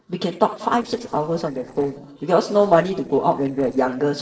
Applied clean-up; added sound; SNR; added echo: neural separator model SepFormer DNS4.